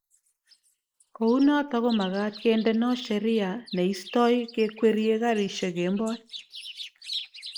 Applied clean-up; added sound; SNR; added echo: neural mask model Resemble Enhance denoiser.